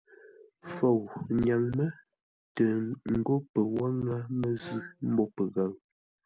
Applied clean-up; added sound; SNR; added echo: none; Bowed string instrument; 18 dB; none.